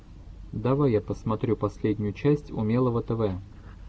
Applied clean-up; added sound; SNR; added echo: none; none; none; none.